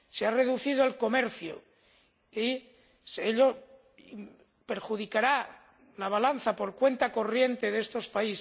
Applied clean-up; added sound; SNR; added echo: none; none; none; none.